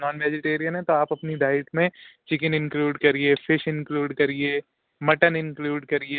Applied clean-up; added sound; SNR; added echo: none; none; none; none.